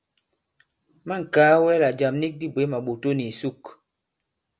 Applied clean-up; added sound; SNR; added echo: none; none; none; none.